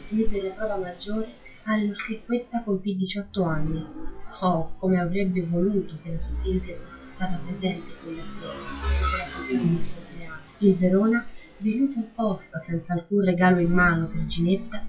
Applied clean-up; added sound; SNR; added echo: classical method WPE with log-MMSE.